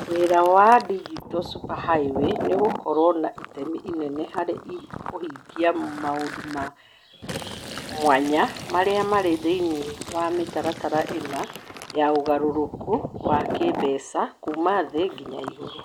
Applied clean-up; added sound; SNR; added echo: none; Fill (with liquid); 10 dB; none.